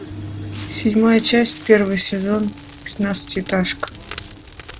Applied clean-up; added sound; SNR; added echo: none; Crackle; 18 dB; none.